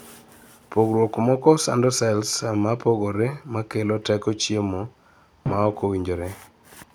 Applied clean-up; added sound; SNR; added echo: none; Drum; 20 dB; none.